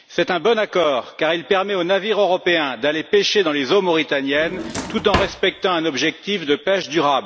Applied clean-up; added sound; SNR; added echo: none; Drawer open or close; 8 dB; none.